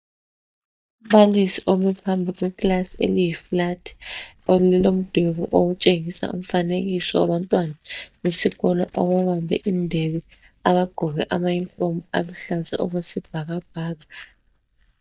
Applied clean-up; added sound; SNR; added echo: neural mask model DeepFilterNet 3.